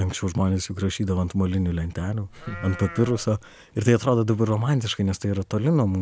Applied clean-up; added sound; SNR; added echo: none; Livestock, farm animals, working animals; 17 dB; none.